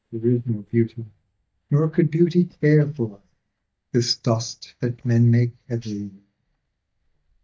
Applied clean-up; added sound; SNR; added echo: neural mask model DeepFilterNet 3.